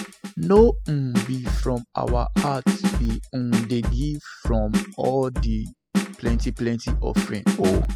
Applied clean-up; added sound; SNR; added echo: classical method spectral subtraction.